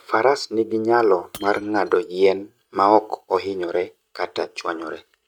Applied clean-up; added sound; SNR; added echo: neural mask model RNNoise.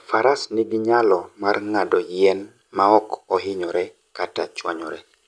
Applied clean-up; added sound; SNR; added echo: none; none; none; none.